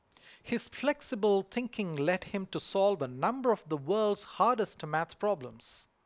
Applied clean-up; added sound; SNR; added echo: none; none; none; none.